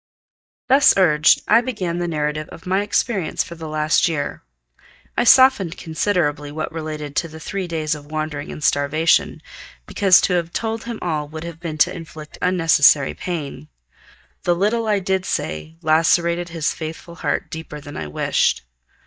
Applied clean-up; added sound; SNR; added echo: neural mask model DeepFilterNet 3.